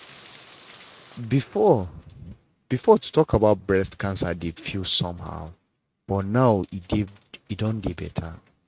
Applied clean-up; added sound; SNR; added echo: neural mask model RNNoise.